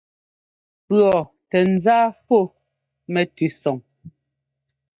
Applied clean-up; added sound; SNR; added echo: neural mask model DeepFilterNet 3.